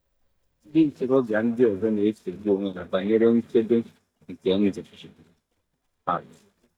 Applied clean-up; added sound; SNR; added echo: neural mask model DeepFilterNet 3.